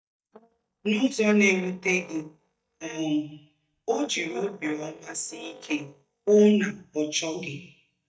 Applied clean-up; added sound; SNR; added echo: neural mask model DeepFilterNet 3.